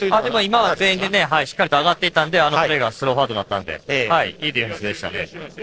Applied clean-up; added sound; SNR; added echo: neural separator model SepFormer DNS4.